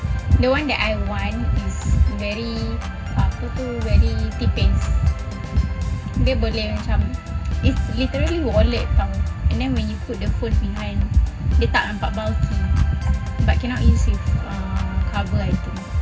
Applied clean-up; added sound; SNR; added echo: none; Organ; 15 dB; reverberation time 0.4 s.